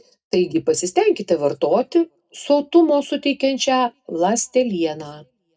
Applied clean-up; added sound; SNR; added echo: none; none; none; reverberation time 0.2 s.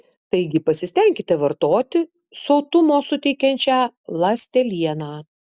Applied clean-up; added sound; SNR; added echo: none; none; none; none.